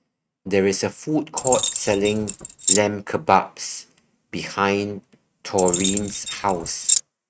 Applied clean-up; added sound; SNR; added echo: neural mask model RNNoise.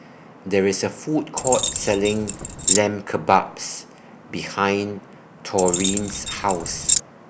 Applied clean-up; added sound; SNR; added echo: none; Keys jangling; 0 dB; none.